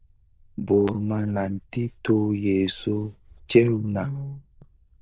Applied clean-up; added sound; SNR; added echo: neural diffusion model UNIVERSE++.